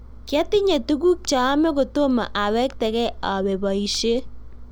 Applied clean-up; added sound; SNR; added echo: none; Engine; 14 dB; none.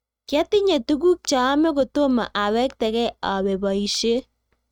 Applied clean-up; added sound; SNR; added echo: neural mask model RNNoise.